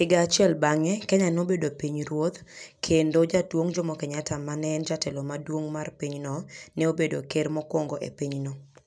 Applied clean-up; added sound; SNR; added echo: none; none; none; none.